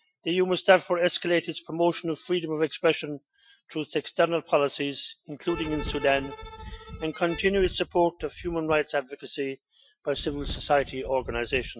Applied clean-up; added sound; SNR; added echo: classical method Wiener filter.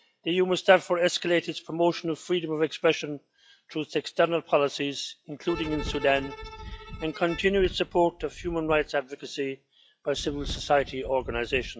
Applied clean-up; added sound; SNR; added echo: classical method log-MMSE.